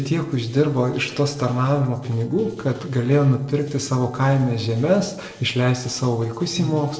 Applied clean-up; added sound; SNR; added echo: neural separator model SepFormer DNS4.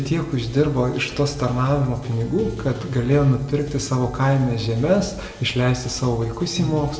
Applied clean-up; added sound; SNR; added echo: none; Drum kit; 16 dB; reverberation time 0.5 s.